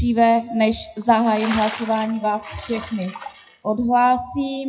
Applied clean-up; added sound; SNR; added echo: classical method WPE with log-MMSE.